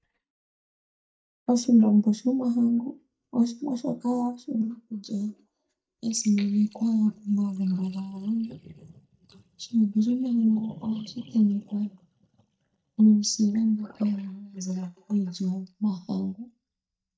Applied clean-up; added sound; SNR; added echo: neural mask model DeepFilterNet 3.